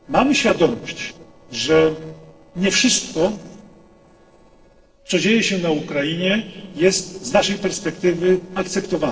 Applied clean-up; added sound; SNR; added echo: neural separator model SepFormer DNS4.